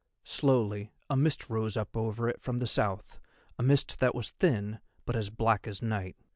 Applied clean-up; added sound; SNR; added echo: none; none; none; none.